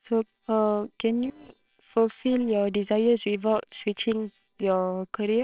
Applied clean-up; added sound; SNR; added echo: neural separator model SepFormer WHAMR!.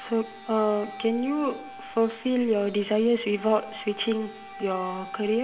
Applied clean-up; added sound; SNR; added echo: none; Wind instrument, woodwind instrument; 17 dB; reverberation time 1.4 s.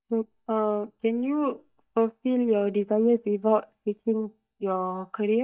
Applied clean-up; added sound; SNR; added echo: neural mask model DeepFilterNet 3.